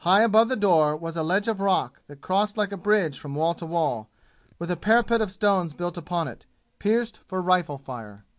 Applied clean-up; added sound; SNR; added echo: none; none; none; none.